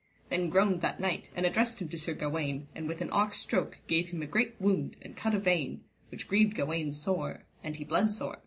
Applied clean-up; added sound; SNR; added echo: none; none; none; none.